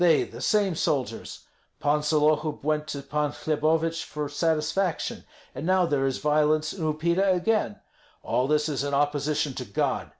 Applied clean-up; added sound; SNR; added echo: none; none; none; none.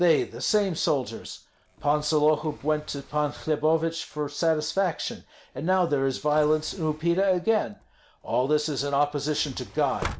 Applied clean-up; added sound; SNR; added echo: none; Sliding door; 19 dB; none.